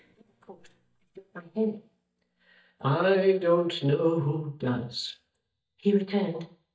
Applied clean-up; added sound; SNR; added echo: neural mask model DeepFilterNet 3.